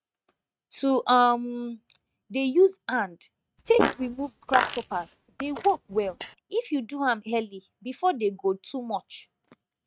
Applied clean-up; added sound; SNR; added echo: neural mask model RNNoise.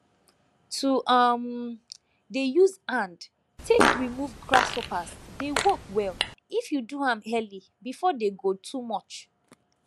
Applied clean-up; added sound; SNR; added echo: none; Fart; 0 dB; none.